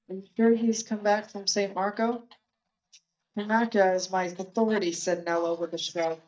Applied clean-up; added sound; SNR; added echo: neural mask model DeepFilterNet 3.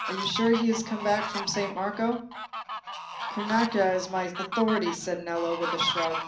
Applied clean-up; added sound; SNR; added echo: none; Fowl; 7 dB; reverberation time 0.6 s.